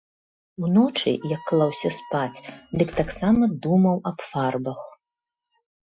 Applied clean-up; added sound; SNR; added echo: classical method Wiener filter.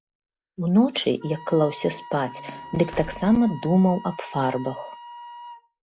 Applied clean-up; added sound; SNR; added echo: none; Wind instrument, woodwind instrument + Slam; 17 dB; none.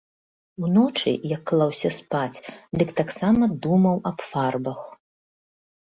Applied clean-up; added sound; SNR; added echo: none; none; none; none.